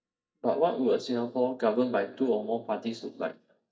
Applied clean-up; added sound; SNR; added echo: neural mask model DeepFilterNet 3.